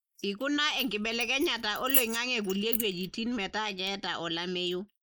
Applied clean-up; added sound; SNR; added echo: neural mask model Resemble Enhance denoiser.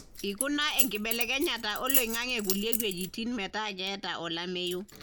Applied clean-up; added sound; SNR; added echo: none; Keys jangling; 2 dB; none.